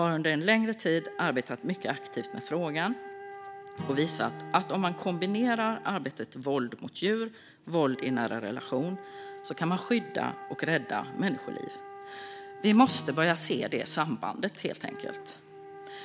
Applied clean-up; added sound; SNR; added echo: none; Acoustic guitar / Strum + Wind instrument, woodwind instrument; 14 dB; none.